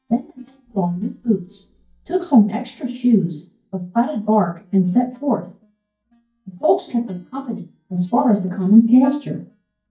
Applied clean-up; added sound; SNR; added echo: neural mask model DeepFilterNet 3.